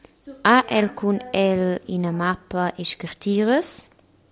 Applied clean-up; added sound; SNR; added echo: none; none; none; none.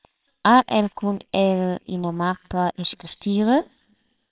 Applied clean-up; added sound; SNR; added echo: neural separator model SepFormer WHAMR!.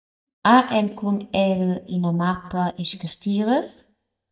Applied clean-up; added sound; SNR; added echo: neural mask model DeepFilterNet 3.